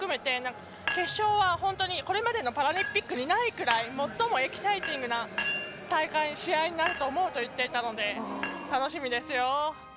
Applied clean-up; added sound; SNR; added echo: none; Chink, clink; 11 dB; none.